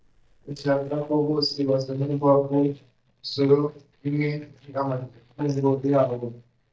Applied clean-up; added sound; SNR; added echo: neural mask model DeepFilterNet 3.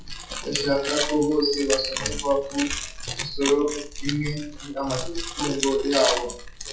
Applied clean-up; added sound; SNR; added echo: classical method WPE with log-MMSE.